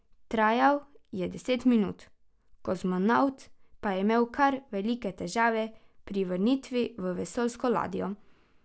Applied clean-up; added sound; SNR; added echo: none; none; none; none.